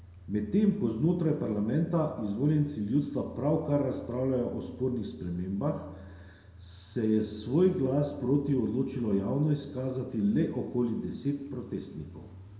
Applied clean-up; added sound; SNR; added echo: none; Idling / Engine starting / Accelerating, revving, vroom / Car; 20 dB; reverberation time 0.5 s.